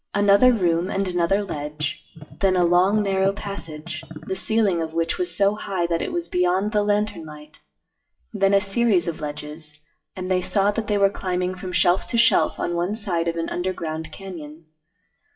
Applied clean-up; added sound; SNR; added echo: classical method WPE with log-MMSE.